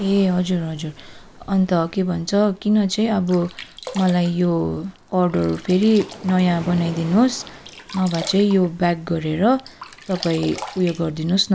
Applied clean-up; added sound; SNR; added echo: none; Waves, surf + Sink (filling or washing); 18 dB; none.